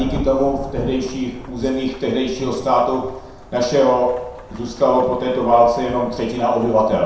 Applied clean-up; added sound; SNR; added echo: none; Rain / Thunderstorm; 14 dB; reverberation time 0.7 s.